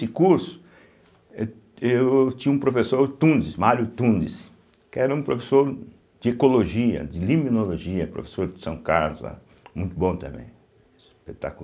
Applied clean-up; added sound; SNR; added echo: none; none; none; none.